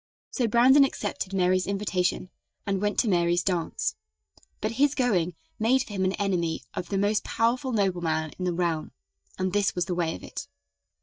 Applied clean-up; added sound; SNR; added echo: neural mask model DeepFilterNet 3.